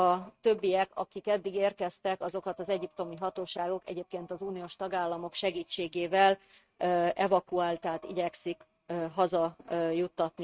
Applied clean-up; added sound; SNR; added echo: neural mask model RNNoise.